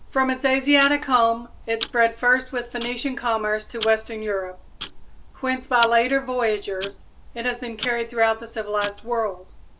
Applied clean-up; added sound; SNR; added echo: none; Tick-tock; 15 dB; none.